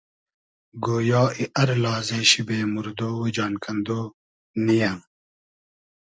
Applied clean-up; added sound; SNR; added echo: none; none; none; none.